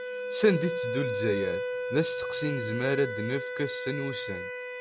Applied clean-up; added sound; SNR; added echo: none; Wind instrument, woodwind instrument; 3 dB; none.